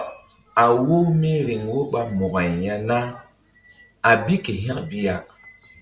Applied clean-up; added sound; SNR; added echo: none; none; none; none.